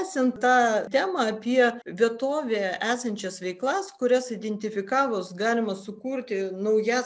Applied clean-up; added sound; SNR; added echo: none; none; none; none.